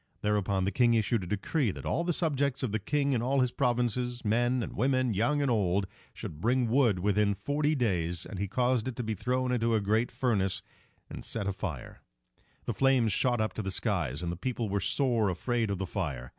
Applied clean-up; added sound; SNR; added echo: none; none; none; none.